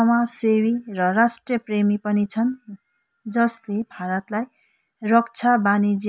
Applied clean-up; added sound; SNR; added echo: none; none; none; none.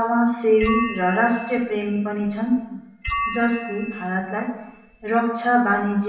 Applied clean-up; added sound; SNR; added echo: none; Bell; 10 dB; reverberation time 0.9 s.